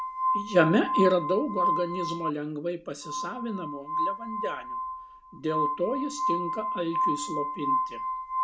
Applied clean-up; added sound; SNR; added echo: none; Glass; 1 dB; none.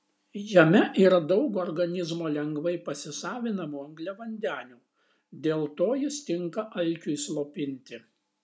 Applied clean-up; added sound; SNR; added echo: none; none; none; none.